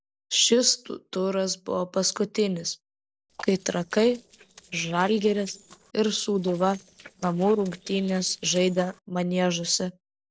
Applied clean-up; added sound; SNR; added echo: neural separator model SepFormer DNS4.